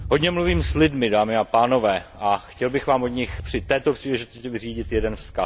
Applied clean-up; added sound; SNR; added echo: none; Thunder; 12 dB; none.